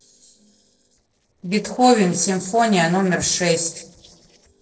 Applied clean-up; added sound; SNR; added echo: neural separator model SepFormer DNS4.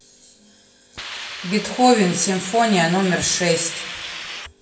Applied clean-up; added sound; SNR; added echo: none; Hiss; 11 dB; reverberation time 0.8 s.